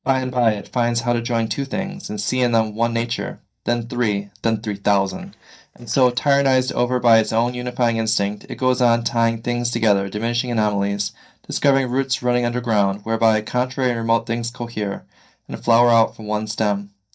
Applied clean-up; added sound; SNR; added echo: neural mask model DeepFilterNet 3.